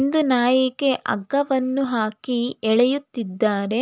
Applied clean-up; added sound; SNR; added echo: none; none; none; none.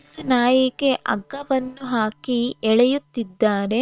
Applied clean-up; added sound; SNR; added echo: neural separator model SepFormer WHAM!.